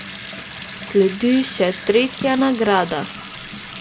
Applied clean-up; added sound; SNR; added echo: none; Bathtub (filling or washing) / Sink (filling or washing) / Water tap, faucet; 10 dB; none.